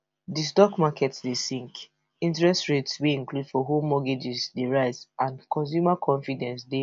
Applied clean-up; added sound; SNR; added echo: none; none; none; none.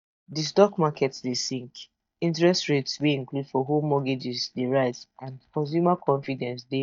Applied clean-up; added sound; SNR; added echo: neural mask model DeepFilterNet 3.